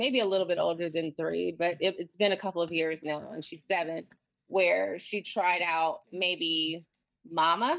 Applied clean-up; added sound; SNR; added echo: neural mask model DeepFilterNet 3.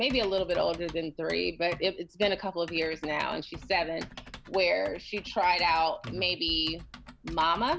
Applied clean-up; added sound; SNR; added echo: none; Typing; 16 dB; none.